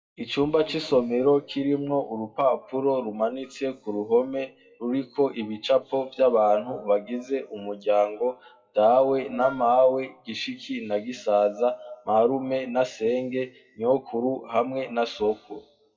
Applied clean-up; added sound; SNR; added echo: classical method WPE with log-MMSE.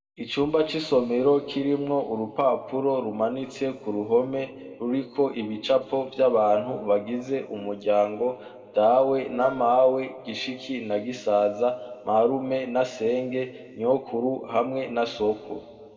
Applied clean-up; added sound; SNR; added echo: none; Wind instrument, woodwind instrument; 16 dB; reverberation time 2.1 s.